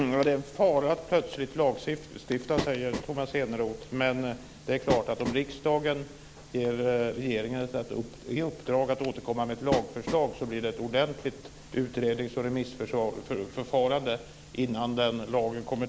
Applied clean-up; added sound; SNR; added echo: none; Train; 10 dB; none.